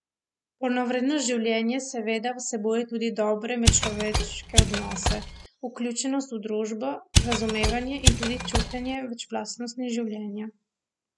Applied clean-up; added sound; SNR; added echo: none; Mechanisms; -4 dB; none.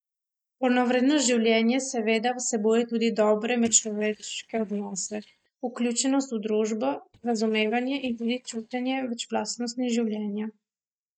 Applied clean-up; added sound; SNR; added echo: neural mask model DeepFilterNet 3.